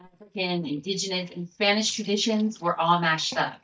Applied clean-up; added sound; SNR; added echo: neural mask model DeepFilterNet 3.